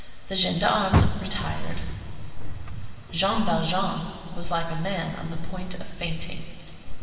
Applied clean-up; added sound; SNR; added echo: none; Car; 7 dB; reverberation time 2.6 s.